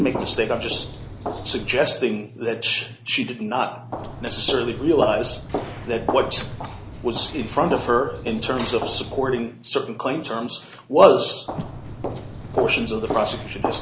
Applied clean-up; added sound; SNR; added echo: none; Walk, footsteps; 10 dB; none.